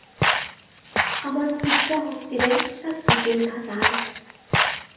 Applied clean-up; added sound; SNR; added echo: none; Walk, footsteps; -3 dB; reverberation time 0.9 s.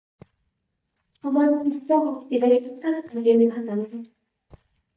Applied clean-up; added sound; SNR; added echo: neural mask model DeepFilterNet 3.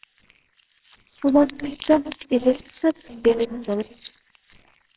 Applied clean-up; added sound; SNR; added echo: neural separator model SepFormer WHAMR!.